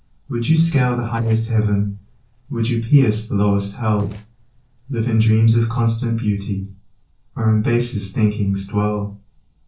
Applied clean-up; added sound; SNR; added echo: neural separator model SepFormer DNS4.